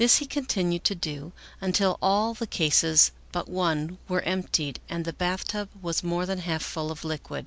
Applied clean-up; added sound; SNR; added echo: none; none; none; none.